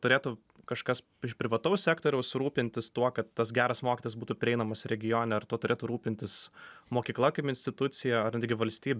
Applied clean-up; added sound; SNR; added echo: none; none; none; none.